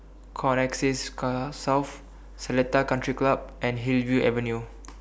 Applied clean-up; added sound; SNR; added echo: none; none; none; none.